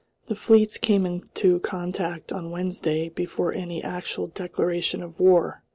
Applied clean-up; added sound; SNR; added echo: none; none; none; none.